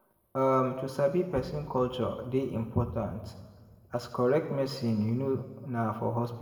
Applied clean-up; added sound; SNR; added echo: none; none; none; reverberation time 1.2 s.